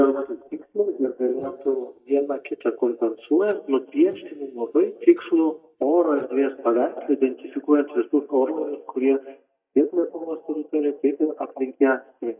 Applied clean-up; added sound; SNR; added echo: neural mask model DeepFilterNet 3.